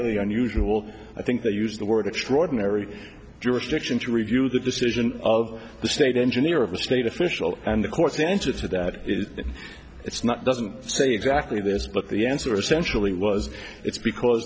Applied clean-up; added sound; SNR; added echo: none; none; none; none.